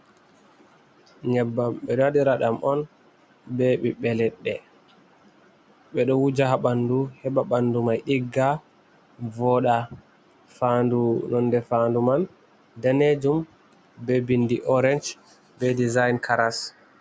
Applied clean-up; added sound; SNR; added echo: none; none; none; none.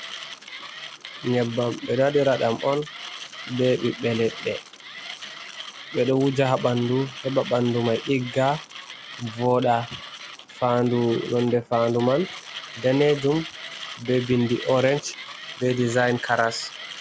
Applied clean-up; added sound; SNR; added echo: none; Mechanisms; 14 dB; none.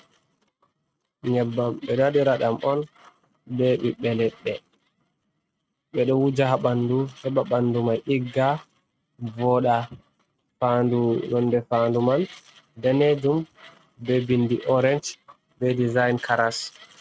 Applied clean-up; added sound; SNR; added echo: neural mask model RNNoise.